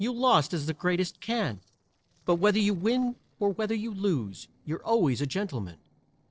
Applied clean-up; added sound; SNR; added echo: neural separator model SepFormer DNS4.